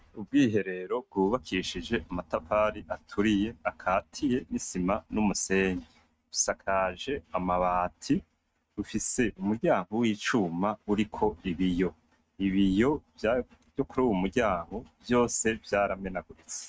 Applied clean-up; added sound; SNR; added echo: neural mask model RNNoise.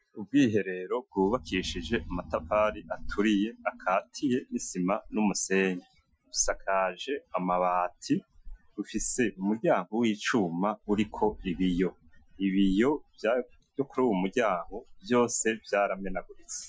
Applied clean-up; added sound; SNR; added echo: classical method Wiener filter.